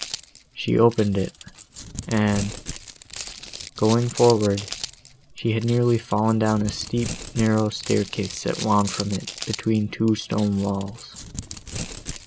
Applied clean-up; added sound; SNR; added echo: none; Crumpling, crinkling; 12 dB; none.